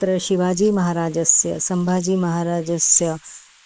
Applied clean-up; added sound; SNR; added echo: neural mask model Resemble Enhance denoiser.